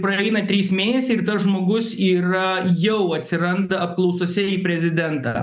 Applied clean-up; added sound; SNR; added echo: neural mask model Resemble Enhance denoiser.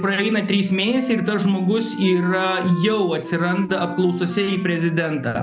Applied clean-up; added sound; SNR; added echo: none; Wind instrument, woodwind instrument; 14 dB; none.